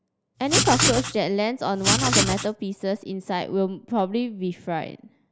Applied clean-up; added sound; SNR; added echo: none; Writing; -3 dB; none.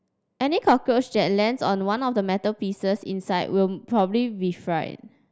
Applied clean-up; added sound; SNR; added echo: none; none; none; none.